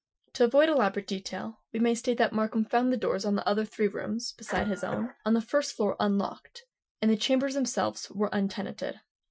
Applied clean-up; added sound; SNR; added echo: classical method Wiener filter.